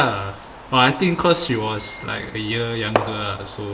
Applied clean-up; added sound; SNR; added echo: none; Fireworks; 10 dB; reverberation time 0.9 s.